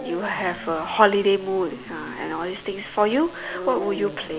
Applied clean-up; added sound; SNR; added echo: none; Dog; 14 dB; none.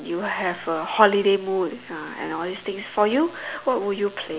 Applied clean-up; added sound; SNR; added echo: none; none; none; none.